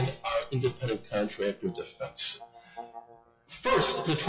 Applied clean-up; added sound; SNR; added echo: classical method WPE with log-MMSE.